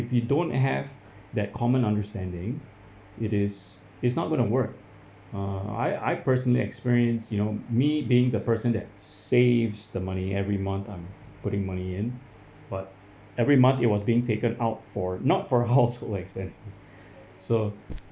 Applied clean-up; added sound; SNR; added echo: none; none; none; none.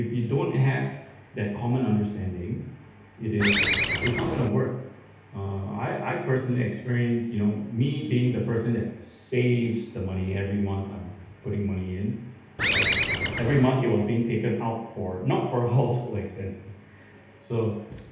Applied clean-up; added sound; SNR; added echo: none; Bird; -2 dB; reverberation time 0.9 s.